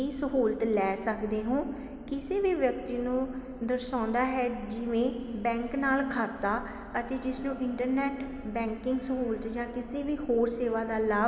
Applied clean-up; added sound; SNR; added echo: none; Purr; 18 dB; none.